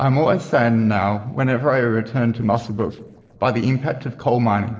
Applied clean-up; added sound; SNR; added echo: neural separator model SepFormer DNS4.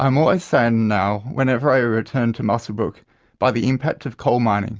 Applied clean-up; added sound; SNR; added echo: none; none; none; none.